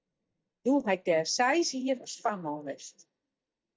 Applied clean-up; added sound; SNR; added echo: neural mask model DeepFilterNet 3.